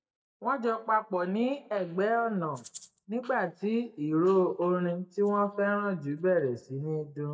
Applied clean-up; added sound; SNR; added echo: neural mask model DeepFilterNet 3.